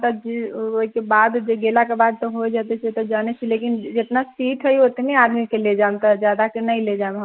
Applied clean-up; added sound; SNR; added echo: neural mask model Resemble Enhance denoiser.